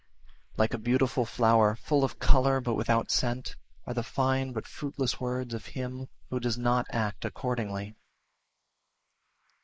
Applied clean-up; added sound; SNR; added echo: neural mask model Resemble Enhance denoiser.